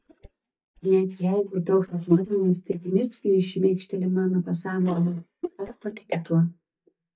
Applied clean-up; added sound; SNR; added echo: neural mask model DeepFilterNet 3.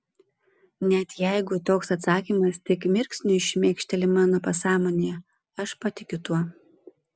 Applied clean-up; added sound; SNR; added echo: none; none; none; none.